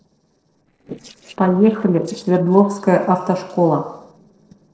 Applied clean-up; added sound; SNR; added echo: neural separator model SepFormer DNS4.